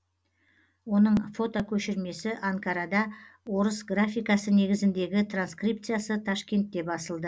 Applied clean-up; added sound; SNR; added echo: none; none; none; none.